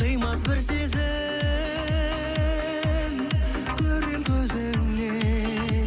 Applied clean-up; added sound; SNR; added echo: none; none; none; none.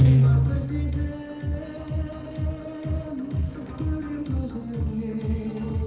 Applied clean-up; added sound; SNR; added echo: neural separator model SepFormer DNS4.